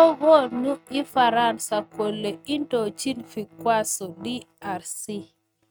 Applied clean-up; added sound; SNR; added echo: neural mask model RNNoise.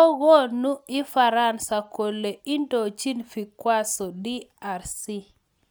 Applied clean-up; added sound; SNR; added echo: none; none; none; none.